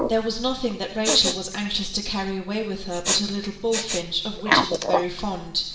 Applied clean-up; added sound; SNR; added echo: none; Respiratory sounds; 3 dB; reverberation time 0.7 s.